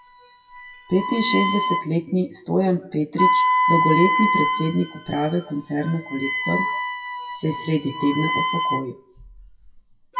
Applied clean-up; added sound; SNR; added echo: classical method WPE with log-MMSE.